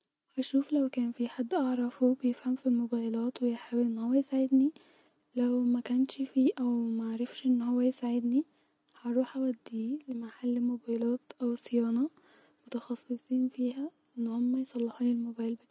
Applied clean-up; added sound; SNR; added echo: none; none; none; none.